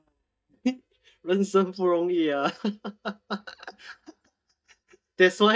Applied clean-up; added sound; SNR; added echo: neural mask model DeepFilterNet 3.